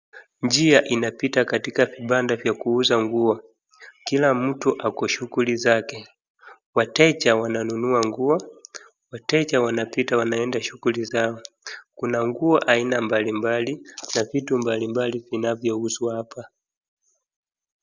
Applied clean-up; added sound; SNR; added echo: none; none; none; none.